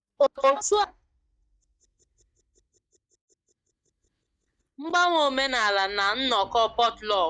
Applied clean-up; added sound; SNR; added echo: neural mask model DeepFilterNet 3.